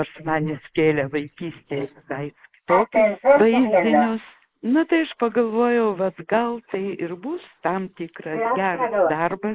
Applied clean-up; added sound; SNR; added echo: neural mask model Resemble Enhance denoiser.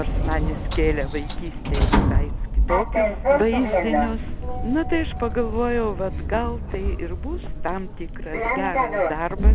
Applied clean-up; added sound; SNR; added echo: none; Sliding door; -5 dB; none.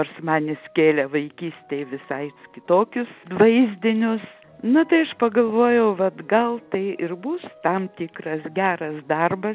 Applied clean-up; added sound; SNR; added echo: none; none; none; none.